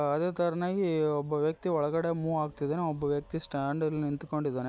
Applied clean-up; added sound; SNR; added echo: none; none; none; none.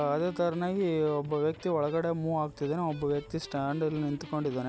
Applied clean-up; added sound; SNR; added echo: none; Electric guitar; 18 dB; none.